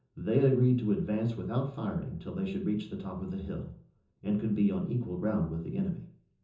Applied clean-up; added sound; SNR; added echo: none; none; none; reverberation time 0.6 s.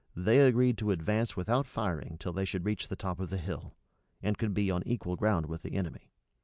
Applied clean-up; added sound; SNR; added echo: none; none; none; none.